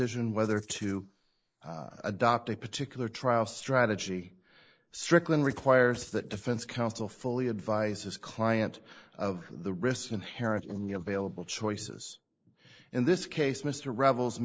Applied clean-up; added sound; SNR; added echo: neural mask model Resemble Enhance denoiser.